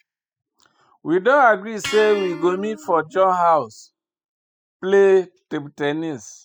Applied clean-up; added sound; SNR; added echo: classical method spectral subtraction.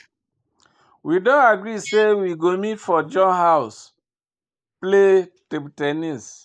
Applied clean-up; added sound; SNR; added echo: neural mask model Resemble Enhance denoiser.